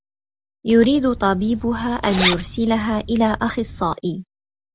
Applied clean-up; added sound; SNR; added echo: none; Zipper (clothing); 9 dB; none.